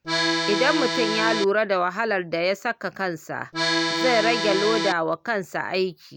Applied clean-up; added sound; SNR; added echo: none; Accordion; -1 dB; none.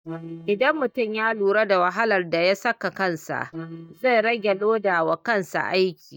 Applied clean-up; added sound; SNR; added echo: neural mask model DeepFilterNet 3.